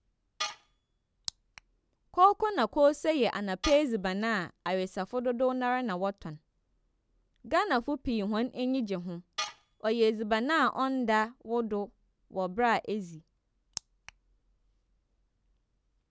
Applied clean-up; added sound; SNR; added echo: none; Tools; 16 dB; none.